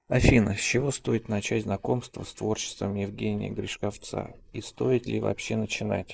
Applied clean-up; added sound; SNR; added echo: neural mask model Resemble Enhance denoiser.